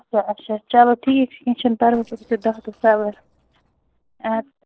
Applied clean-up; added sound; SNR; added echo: neural separator model SepFormer DNS4.